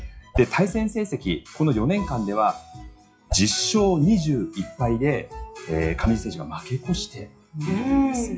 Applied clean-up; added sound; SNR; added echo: classical method WPE with log-MMSE.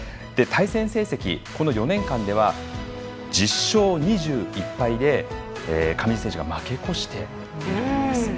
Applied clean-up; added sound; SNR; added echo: none; none; none; none.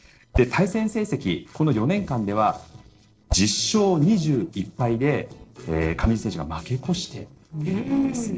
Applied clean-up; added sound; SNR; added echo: neural separator model SepFormer DNS4.